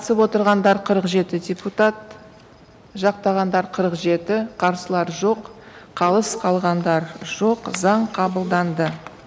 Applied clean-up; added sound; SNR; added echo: none; none; none; none.